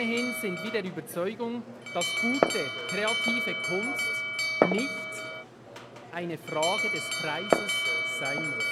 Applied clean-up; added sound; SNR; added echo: none; Alarm + Glass; -3 dB; none.